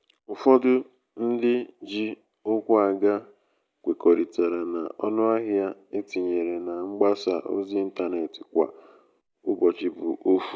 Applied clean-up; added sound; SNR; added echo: none; none; none; none.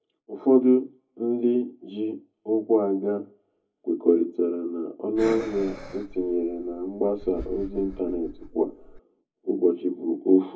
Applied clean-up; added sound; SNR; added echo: none; Breathing; 14 dB; reverberation time 0.3 s.